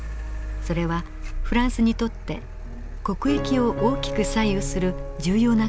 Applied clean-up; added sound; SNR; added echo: none; Car; 6 dB; none.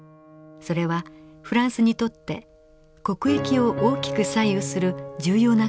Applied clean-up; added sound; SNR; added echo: none; none; none; none.